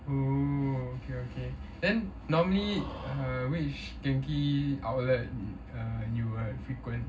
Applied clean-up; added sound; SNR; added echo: none; Breathing; 18 dB; reverberation time 0.4 s.